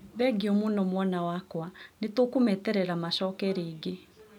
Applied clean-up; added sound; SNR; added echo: none; none; none; none.